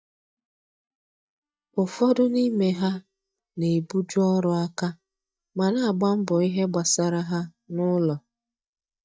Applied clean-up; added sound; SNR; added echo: neural mask model DeepFilterNet 3.